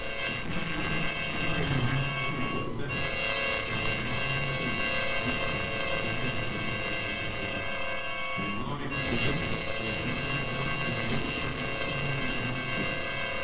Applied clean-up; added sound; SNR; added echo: neural separator model SepFormer WHAMR!.